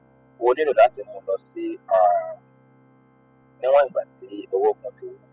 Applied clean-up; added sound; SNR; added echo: classical method spectral subtraction.